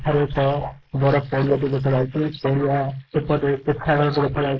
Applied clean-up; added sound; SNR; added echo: neural mask model Resemble Enhance denoiser.